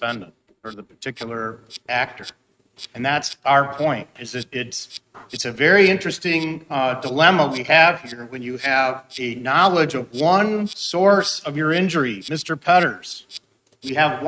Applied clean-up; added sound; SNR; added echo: neural mask model RNNoise.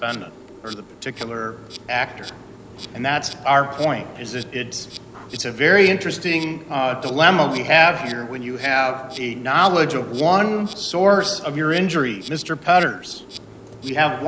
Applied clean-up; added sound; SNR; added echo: none; Insect; 19 dB; none.